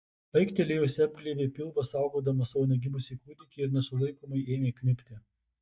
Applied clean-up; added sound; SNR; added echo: neural mask model DeepFilterNet 3.